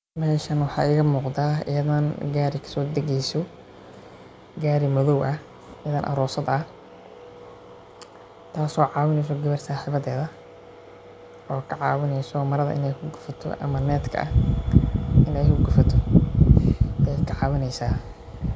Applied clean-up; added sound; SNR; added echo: none; none; none; none.